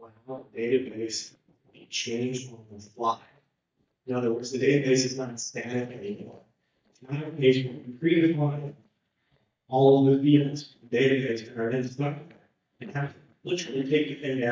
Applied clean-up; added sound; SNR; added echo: neural mask model DeepFilterNet 3.